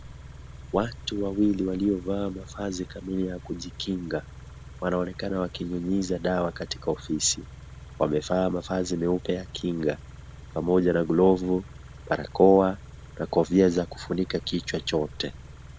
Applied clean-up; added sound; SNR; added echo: none; Idling / Car; 16 dB; none.